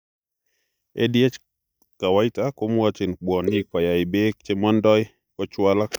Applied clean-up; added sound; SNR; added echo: neural mask model DeepFilterNet 3.